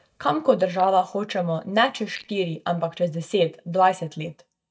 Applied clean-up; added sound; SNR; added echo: neural mask model DeepFilterNet 3.